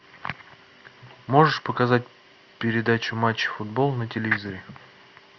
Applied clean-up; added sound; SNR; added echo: none; none; none; none.